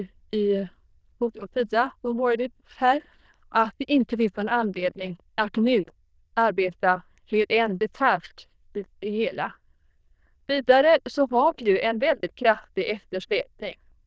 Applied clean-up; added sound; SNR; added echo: neural diffusion model UNIVERSE++.